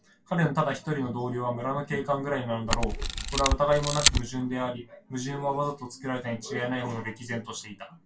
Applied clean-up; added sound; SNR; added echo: none; Camera; -3 dB; reverberation time 0.2 s.